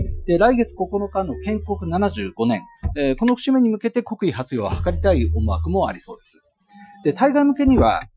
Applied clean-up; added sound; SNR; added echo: classical method Wiener filter.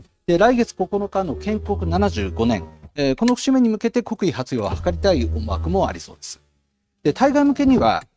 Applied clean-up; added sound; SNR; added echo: neural mask model RNNoise.